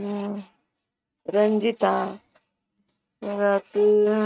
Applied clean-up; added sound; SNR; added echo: neural mask model RNNoise.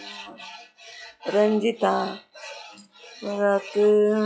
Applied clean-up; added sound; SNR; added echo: classical method log-MMSE.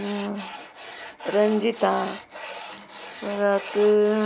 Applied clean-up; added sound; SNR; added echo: none; Tools; 14 dB; none.